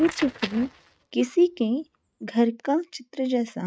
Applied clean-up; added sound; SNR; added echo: neural mask model RNNoise.